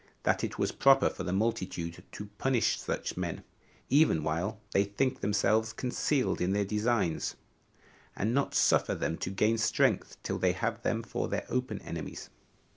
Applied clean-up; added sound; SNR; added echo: none; none; none; none.